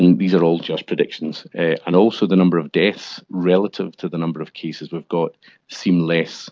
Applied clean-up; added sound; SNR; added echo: none; none; none; none.